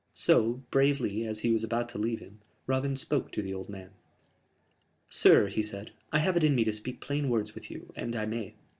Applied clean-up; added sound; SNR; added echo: none; none; none; none.